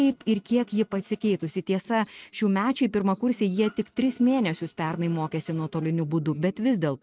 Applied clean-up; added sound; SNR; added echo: neural mask model RNNoise.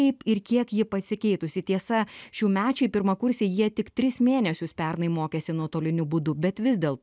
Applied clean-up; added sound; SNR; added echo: none; none; none; none.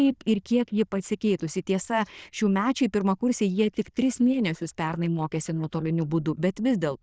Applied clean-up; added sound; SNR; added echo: neural diffusion model UNIVERSE++.